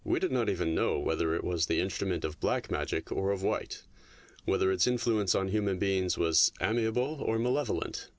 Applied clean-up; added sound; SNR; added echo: none; none; none; none.